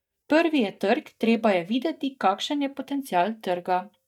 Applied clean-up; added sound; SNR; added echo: neural mask model DeepFilterNet 3.